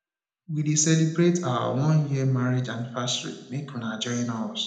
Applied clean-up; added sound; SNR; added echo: none; none; none; reverberation time 0.8 s.